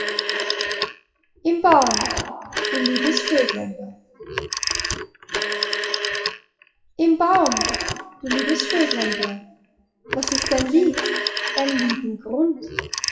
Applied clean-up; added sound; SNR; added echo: classical method WPE with log-MMSE.